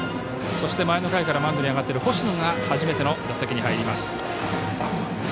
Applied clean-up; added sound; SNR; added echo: none; none; none; none.